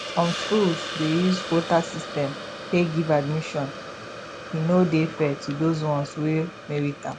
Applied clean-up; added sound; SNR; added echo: none; Hiss; 10 dB; none.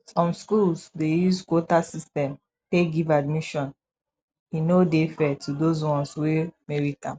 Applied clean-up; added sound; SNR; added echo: none; none; none; none.